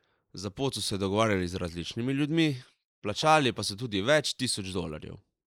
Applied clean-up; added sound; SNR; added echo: neural mask model Resemble Enhance denoiser.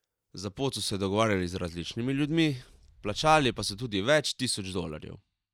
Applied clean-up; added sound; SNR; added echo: neural mask model DeepFilterNet 3.